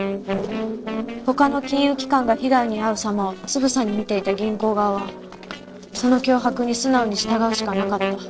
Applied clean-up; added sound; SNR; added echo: neural separator model SepFormer DNS4.